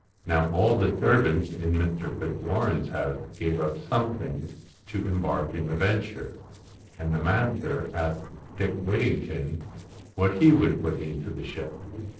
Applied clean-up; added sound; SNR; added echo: neural separator model SepFormer DNS4.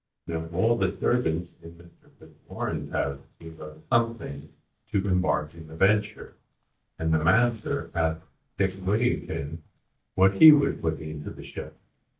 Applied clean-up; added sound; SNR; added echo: neural mask model DeepFilterNet 3.